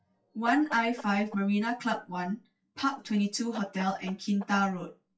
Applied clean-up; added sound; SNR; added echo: classical method WPE with log-MMSE.